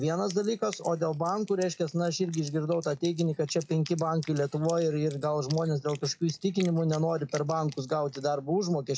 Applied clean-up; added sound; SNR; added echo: classical method log-MMSE.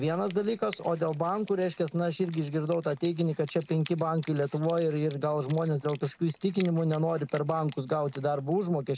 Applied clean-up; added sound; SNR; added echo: none; Wind instrument, woodwind instrument; 19 dB; none.